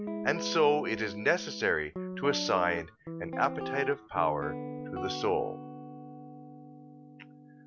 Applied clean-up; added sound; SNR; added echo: none; Guitar; 7 dB; none.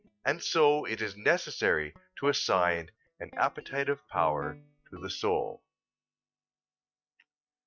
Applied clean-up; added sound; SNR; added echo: neural mask model DeepFilterNet 3.